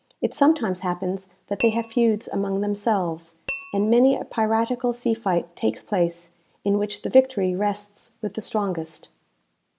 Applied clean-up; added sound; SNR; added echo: none; Tap / Glass; 14 dB; none.